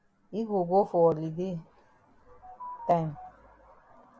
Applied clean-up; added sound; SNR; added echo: none; none; none; none.